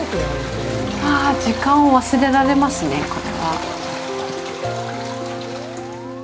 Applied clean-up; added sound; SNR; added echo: none; Alarm; 19 dB; none.